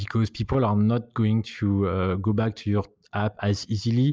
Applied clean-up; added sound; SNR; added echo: none; none; none; none.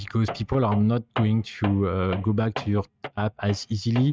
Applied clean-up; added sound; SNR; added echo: neural mask model RNNoise.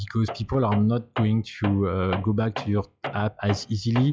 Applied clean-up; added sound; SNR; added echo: classical method log-MMSE.